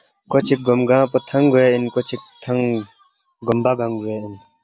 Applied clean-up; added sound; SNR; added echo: none; none; none; none.